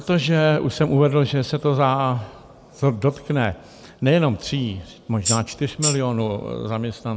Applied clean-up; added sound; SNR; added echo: none; Tambourine; 3 dB; none.